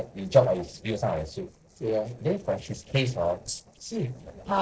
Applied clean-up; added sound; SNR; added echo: neural separator model SepFormer DNS4.